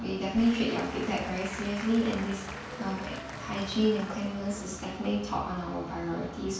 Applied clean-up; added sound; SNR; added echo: none; Applause / Crowd; 14 dB; reverberation time 0.5 s.